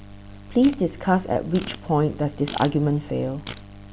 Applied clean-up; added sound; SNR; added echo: none; Fart; 18 dB; none.